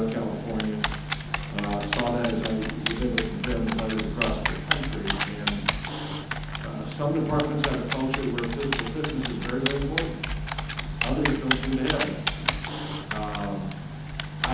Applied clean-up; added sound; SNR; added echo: none; Typing; 0 dB; reverberation time 0.9 s.